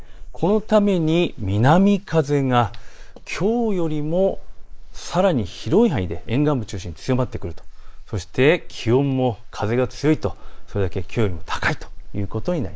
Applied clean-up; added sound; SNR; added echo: neural mask model Resemble Enhance denoiser.